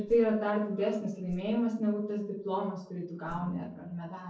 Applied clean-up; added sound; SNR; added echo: neural separator model SepFormer DNS4.